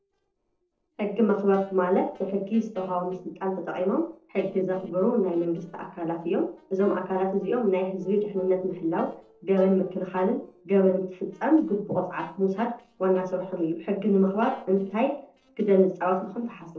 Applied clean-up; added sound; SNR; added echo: neural separator model SepFormer DNS4.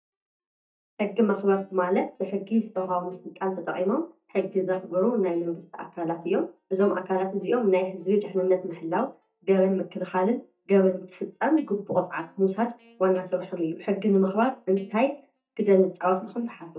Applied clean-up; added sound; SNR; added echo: neural mask model DeepFilterNet 3.